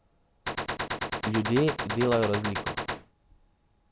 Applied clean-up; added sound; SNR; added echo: none; Gunshot, gunfire; 2 dB; none.